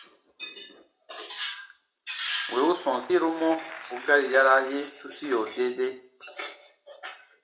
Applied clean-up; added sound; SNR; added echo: none; Bicycle; 20 dB; reverberation time 0.4 s.